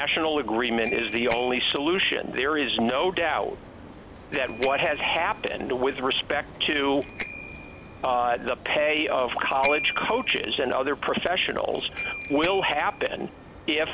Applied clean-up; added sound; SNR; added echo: none; Bicycle bell; 12 dB; none.